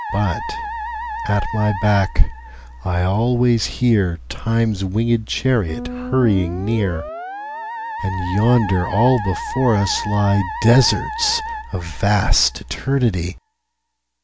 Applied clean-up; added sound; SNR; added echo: none; Musical instrument; 11 dB; none.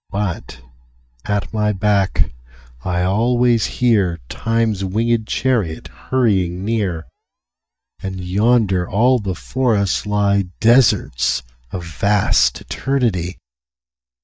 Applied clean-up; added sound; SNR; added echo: neural mask model DeepFilterNet 3.